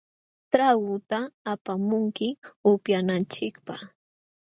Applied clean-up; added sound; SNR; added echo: none; none; none; none.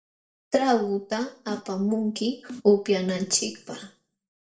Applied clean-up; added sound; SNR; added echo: neural separator model SepFormer DNS4.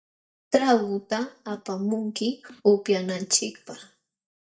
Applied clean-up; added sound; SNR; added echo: neural mask model DeepFilterNet 3.